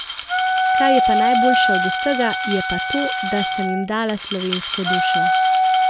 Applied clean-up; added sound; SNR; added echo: none; Glass + Wind instrument, woodwind instrument; -5 dB; none.